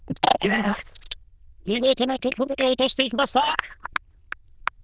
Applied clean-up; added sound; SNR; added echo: neural diffusion model UNIVERSE++.